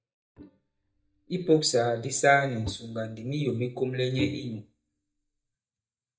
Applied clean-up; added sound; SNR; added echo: neural mask model DeepFilterNet 3.